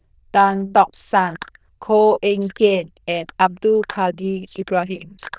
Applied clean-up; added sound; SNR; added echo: neural diffusion model UNIVERSE++.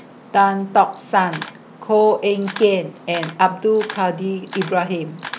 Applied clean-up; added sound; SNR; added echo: none; Camera; 18 dB; none.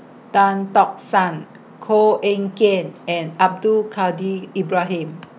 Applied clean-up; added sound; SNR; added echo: none; none; none; none.